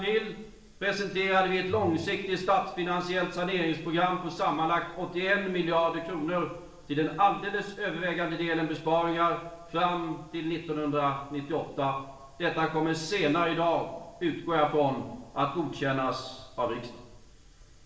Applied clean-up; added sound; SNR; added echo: none; none; none; reverberation time 0.8 s.